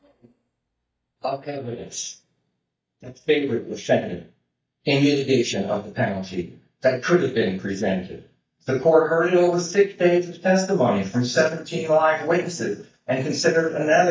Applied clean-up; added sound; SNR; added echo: neural mask model DeepFilterNet 3.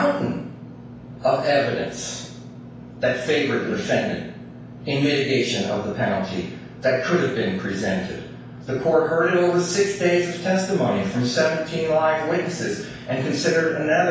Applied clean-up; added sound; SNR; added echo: none; Engine / Mechanisms; 16 dB; reverberation time 0.7 s.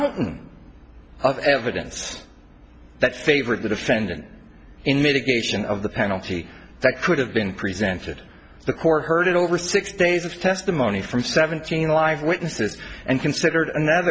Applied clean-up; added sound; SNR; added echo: none; none; none; none.